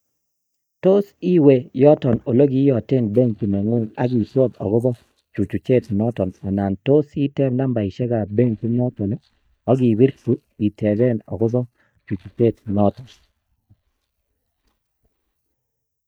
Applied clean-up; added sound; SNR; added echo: neural mask model DeepFilterNet 3.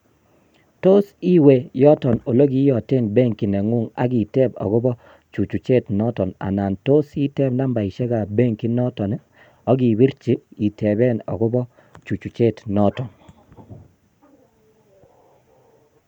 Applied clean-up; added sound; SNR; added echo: none; none; none; none.